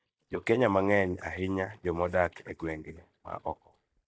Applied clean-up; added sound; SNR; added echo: neural mask model DeepFilterNet 3.